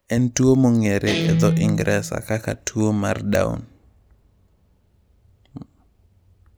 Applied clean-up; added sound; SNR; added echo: none; Guitar; 3 dB; none.